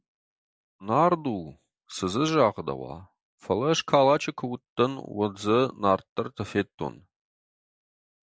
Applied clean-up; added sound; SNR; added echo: none; none; none; none.